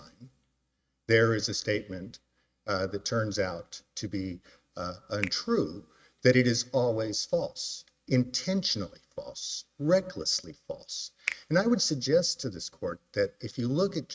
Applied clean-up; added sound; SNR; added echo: neural mask model RNNoise.